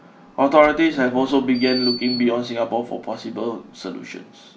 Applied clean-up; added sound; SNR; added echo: none; Door; 14 dB; none.